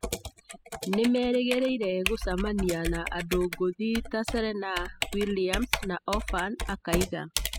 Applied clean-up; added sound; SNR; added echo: classical method spectral subtraction.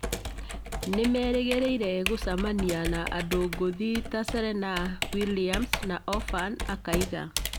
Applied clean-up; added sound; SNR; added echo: none; Computer keyboard; 5 dB; none.